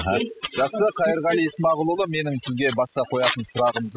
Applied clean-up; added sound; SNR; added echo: classical method spectral subtraction.